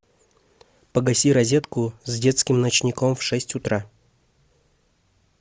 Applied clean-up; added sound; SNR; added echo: none; none; none; none.